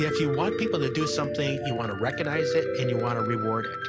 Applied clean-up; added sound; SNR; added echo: none; Piano; 1 dB; none.